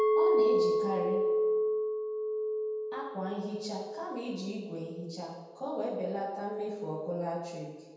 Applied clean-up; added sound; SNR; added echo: none; Chink, clink; -5 dB; reverberation time 1.1 s.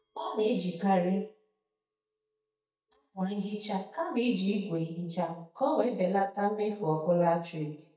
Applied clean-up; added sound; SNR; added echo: neural mask model DeepFilterNet 3.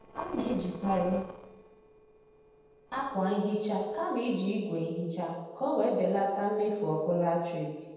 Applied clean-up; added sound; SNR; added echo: neural separator model SepFormer DNS4.